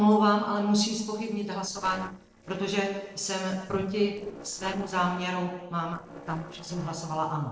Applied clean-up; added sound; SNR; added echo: neural separator model SepFormer DNS4.